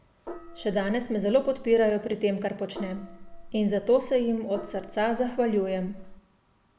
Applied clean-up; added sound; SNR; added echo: none; Gong; 15 dB; none.